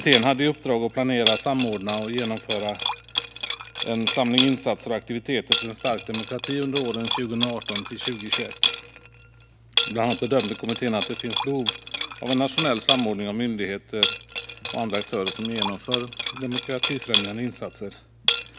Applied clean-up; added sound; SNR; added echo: none; Liquid; 0 dB; none.